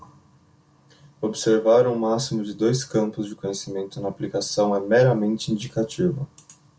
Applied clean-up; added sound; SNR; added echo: none; none; none; none.